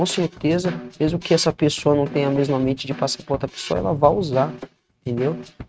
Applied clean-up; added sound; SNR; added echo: neural mask model RNNoise.